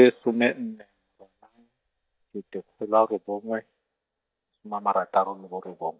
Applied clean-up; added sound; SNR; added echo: neural mask model DeepFilterNet 3.